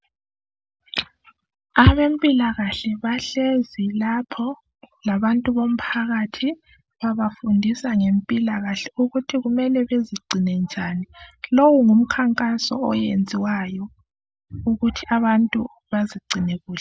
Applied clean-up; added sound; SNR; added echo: none; none; none; none.